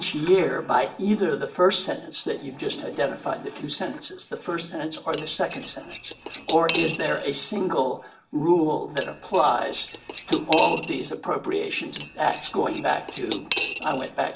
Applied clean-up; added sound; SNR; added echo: none; Cutlery, silverware / Dishes, pots, and pans; 3 dB; reverberation time 0.2 s.